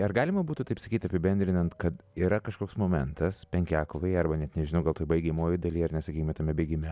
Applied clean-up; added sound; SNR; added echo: none; none; none; none.